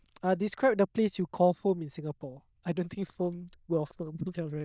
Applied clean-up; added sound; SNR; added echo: neural diffusion model UNIVERSE++.